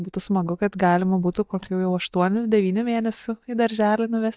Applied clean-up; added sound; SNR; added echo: neural mask model DeepFilterNet 3.